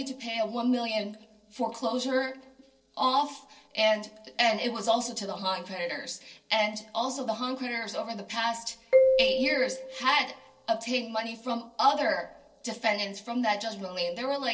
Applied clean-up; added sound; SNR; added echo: neural separator model SepFormer DNS4.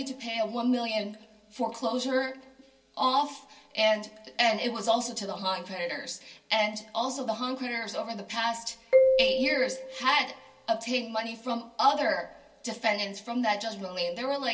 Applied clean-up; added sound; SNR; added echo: none; Marimba, xylophone; -2 dB; reverberation time 0.3 s.